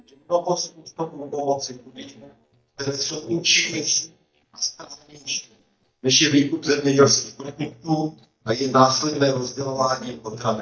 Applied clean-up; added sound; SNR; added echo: neural mask model DeepFilterNet 3.